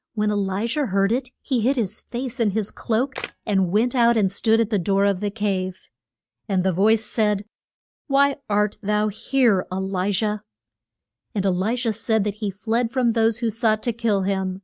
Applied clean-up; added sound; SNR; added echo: neural mask model RNNoise.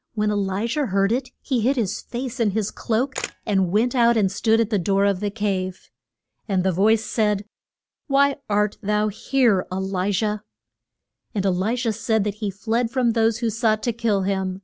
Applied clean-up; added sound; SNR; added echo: none; Camera; 15 dB; none.